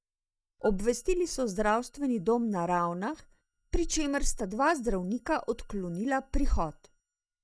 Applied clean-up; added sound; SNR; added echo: neural mask model DeepFilterNet 3.